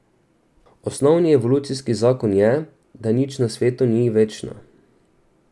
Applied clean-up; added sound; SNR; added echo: none; none; none; none.